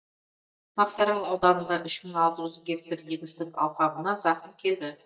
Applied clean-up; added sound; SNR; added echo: neural mask model DeepFilterNet 3.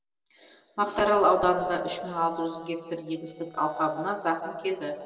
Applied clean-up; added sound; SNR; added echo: neural separator model SepFormer DNS4.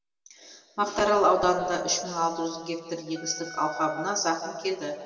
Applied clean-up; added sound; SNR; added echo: none; Wind instrument, woodwind instrument; 17 dB; reverberation time 2.0 s.